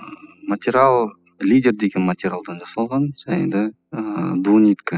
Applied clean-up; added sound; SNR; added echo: classical method spectral subtraction.